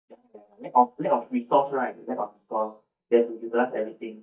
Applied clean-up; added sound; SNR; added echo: neural mask model DeepFilterNet 3.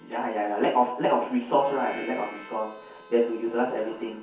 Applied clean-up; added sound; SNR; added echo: none; Harmonica; 20 dB; reverberation time 0.6 s.